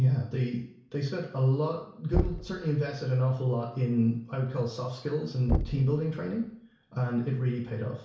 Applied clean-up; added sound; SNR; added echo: none; Knock; 6 dB; reverberation time 0.6 s.